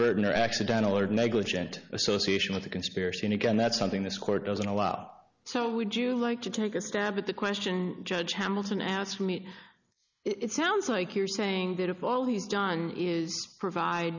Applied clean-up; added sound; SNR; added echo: neural mask model Resemble Enhance denoiser.